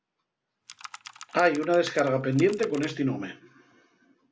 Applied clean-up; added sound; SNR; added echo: none; Computer keyboard; 17 dB; none.